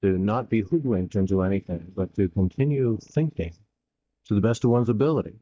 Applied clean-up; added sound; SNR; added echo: neural mask model DeepFilterNet 3.